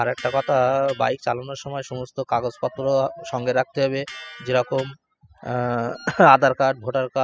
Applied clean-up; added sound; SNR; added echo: classical method spectral subtraction.